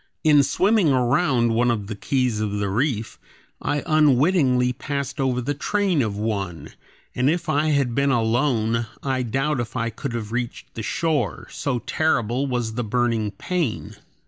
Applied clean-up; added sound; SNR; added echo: none; none; none; none.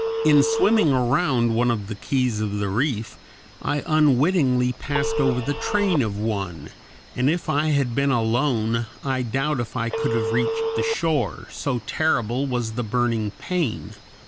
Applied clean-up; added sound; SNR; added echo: none; Telephone; 9 dB; none.